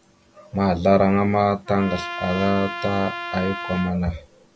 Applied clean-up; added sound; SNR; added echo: none; Trumpet; 11 dB; none.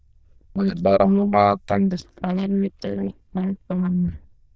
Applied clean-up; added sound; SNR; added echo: neural diffusion model UNIVERSE++.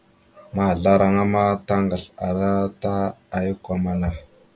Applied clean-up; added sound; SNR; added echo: none; none; none; none.